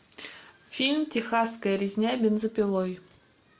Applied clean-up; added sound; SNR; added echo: none; none; none; none.